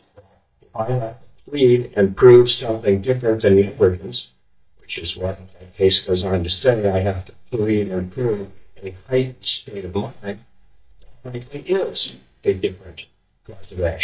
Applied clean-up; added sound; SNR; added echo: neural mask model DeepFilterNet 3.